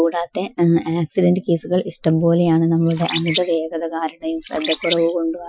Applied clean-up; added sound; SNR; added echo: classical method Wiener filter.